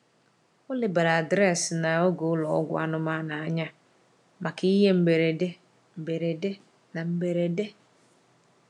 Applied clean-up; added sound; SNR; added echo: none; none; none; none.